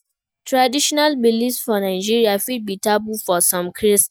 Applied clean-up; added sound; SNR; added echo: neural mask model DeepFilterNet 3.